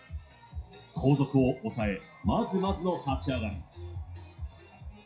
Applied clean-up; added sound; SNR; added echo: classical method WPE with log-MMSE.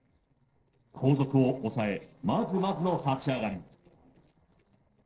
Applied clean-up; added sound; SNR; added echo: neural separator model SepFormer DNS4.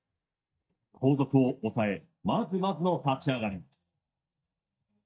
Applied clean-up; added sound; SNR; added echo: neural mask model DeepFilterNet 3.